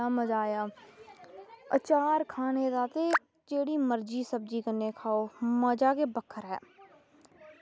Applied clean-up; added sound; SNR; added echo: none; none; none; none.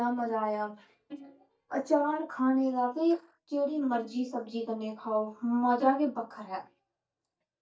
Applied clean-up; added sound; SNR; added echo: neural mask model DeepFilterNet 3.